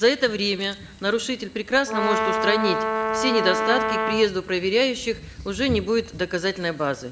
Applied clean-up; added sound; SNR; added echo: none; Brass instrument; 1 dB; none.